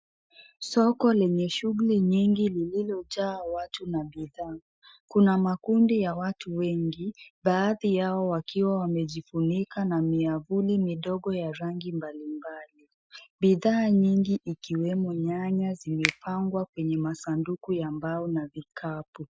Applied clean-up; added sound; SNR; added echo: classical method Wiener filter.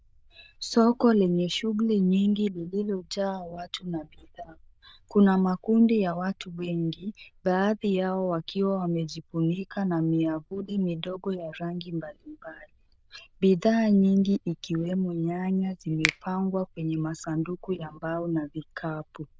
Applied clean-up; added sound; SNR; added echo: neural diffusion model UNIVERSE++.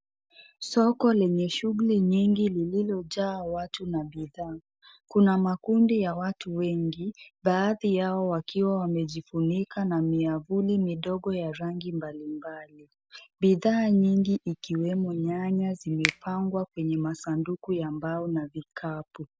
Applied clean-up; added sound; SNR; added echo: none; Finger snapping; 11 dB; none.